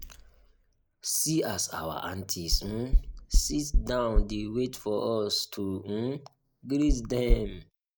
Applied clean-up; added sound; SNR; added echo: neural mask model Resemble Enhance denoiser.